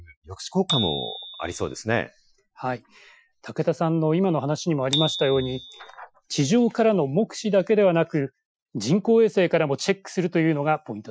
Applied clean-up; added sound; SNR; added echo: classical method Wiener filter.